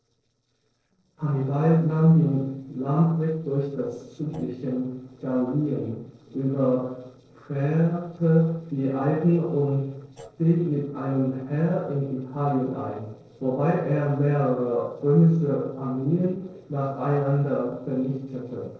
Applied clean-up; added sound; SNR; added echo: neural separator model SepFormer DNS4.